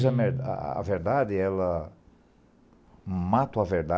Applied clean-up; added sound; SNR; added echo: none; Guitar; 9 dB; none.